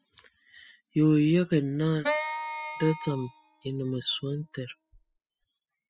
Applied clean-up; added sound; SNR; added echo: classical method spectral subtraction.